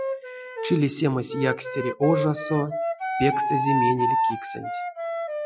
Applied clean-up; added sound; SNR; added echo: classical method Wiener filter.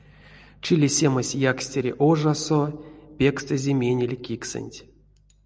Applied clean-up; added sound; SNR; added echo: none; none; none; none.